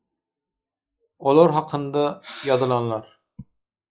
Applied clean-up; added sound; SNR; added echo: classical method log-MMSE.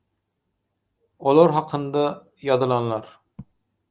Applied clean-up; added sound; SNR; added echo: none; none; none; none.